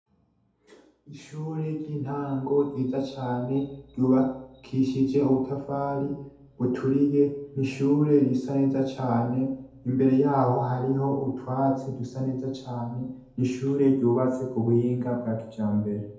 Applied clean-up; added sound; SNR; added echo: none; none; none; reverberation time 2.1 s.